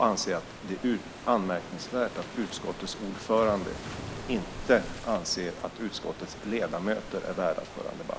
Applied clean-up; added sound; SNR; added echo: none; Waves, surf; 11 dB; none.